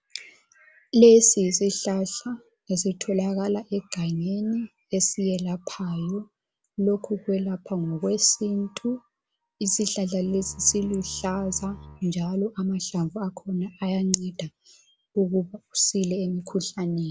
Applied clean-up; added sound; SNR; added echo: none; Bowed string instrument; 20 dB; none.